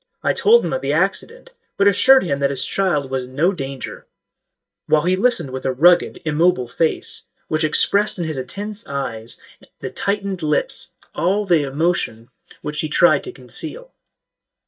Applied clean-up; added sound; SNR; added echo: neural mask model DeepFilterNet 3.